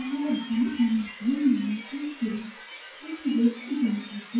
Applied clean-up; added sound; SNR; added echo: classical method WPE with log-MMSE.